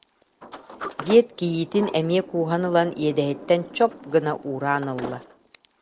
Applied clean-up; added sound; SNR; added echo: none; Sliding door; 15 dB; none.